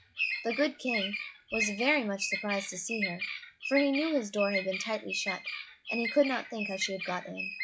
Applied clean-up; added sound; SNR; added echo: classical method log-MMSE.